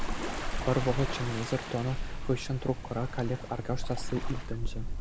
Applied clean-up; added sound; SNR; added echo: none; Waves, surf; 0 dB; none.